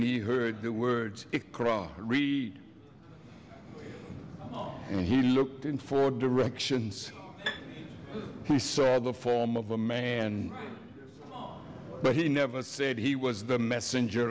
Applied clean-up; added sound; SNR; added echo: none; Bowed string instrument; 11 dB; none.